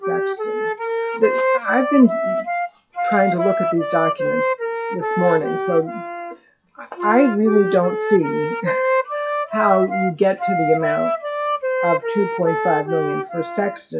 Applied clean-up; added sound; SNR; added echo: classical method WPE with log-MMSE.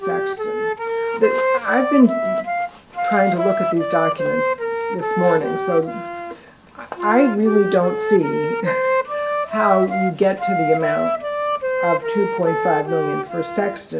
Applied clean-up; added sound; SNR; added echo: none; Wind instrument, woodwind instrument; 1 dB; reverberation time 0.2 s.